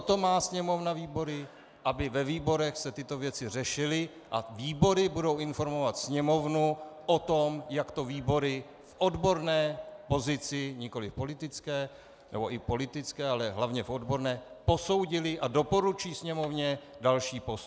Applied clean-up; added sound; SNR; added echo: none; none; none; none.